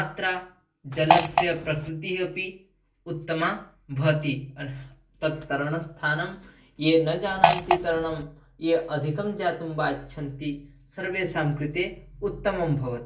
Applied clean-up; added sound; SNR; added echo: none; Fart; -4 dB; reverberation time 0.3 s.